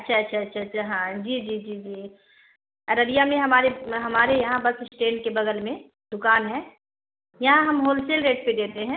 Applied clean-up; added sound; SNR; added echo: none; none; none; none.